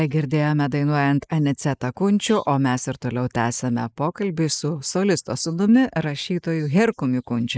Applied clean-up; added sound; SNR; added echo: neural mask model Resemble Enhance denoiser.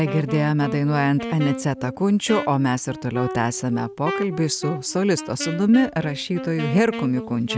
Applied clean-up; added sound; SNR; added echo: none; Wind instrument, woodwind instrument; 11 dB; none.